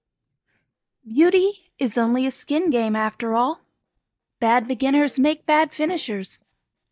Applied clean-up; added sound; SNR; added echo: neural mask model DeepFilterNet 3.